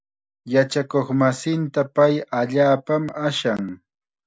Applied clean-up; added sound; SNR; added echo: none; none; none; none.